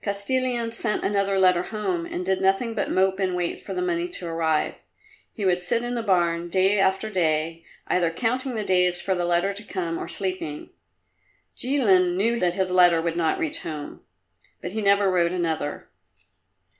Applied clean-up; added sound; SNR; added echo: none; none; none; none.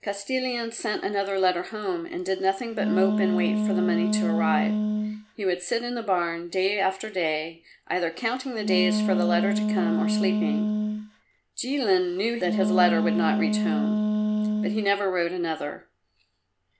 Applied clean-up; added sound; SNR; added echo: none; Wind instrument, woodwind instrument; -2 dB; none.